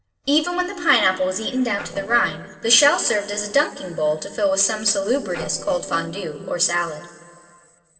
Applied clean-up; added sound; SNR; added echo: neural separator model SepFormer DNS4.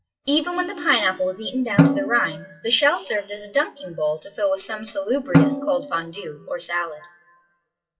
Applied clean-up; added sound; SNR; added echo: classical method WPE with log-MMSE.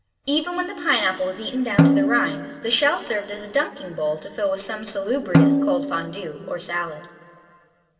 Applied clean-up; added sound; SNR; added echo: none; Snare drum; -1 dB; reverberation time 2.3 s.